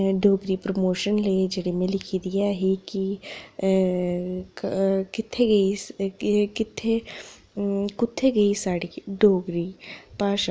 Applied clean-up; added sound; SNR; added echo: none; none; none; none.